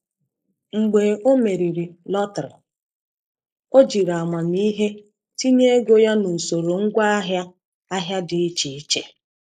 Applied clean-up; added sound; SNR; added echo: neural mask model Resemble Enhance denoiser.